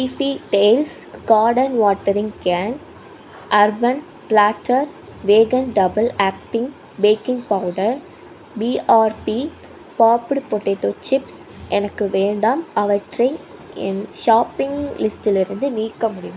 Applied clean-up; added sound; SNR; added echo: none; none; none; none.